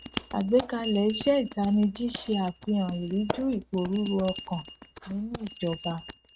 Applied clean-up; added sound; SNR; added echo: neural mask model RNNoise.